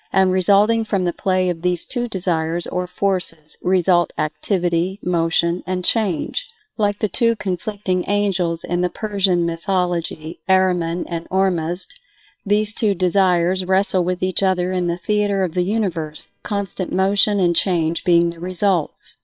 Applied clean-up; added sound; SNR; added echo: neural separator model SepFormer WHAM!.